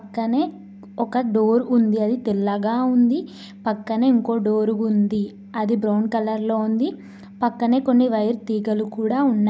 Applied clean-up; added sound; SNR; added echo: none; none; none; none.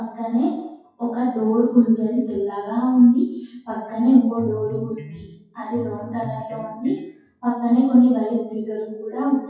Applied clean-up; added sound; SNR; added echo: classical method WPE with log-MMSE.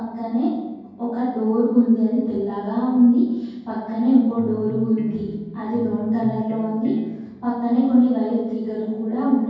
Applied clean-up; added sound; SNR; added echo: none; Electric guitar; 15 dB; reverberation time 1.3 s.